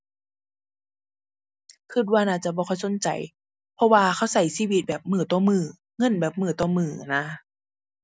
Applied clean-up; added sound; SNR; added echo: none; none; none; none.